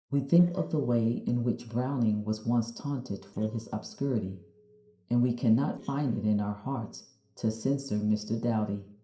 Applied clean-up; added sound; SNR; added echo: neural separator model SepFormer DNS4.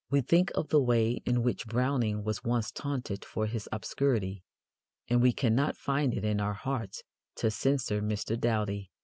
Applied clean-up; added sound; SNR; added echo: none; none; none; none.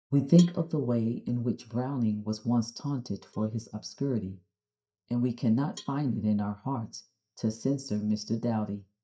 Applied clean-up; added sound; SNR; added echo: neural mask model DeepFilterNet 3.